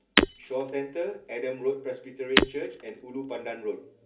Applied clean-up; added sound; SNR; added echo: none; Shatter; -4 dB; reverberation time 0.3 s.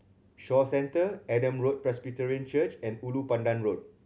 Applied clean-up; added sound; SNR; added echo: none; none; none; none.